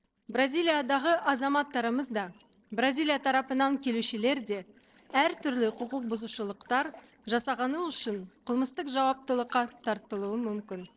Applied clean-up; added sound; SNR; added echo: neural separator model SepFormer DNS4.